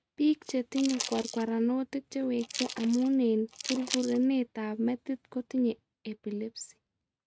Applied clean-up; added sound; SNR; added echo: neural mask model RNNoise.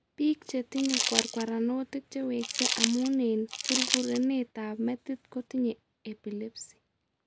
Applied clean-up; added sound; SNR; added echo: none; Crumpling, crinkling; -1 dB; none.